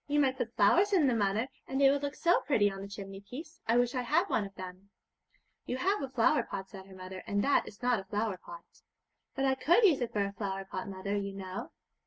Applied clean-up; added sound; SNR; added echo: none; none; none; none.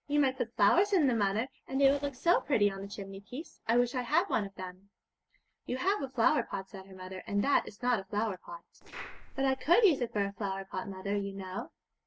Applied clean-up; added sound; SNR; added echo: neural separator model SepFormer DNS4.